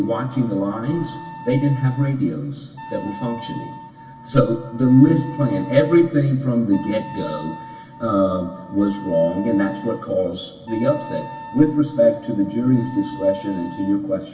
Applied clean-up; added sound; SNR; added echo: none; Wind instrument, woodwind instrument; 18 dB; reverberation time 0.1 s.